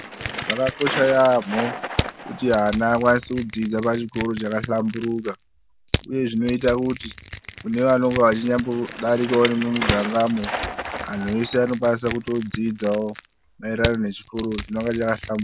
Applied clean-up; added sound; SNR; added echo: none; Crushing + Bicycle; 9 dB; none.